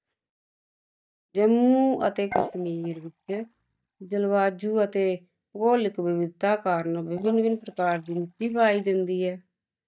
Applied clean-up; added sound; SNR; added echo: neural mask model DeepFilterNet 3.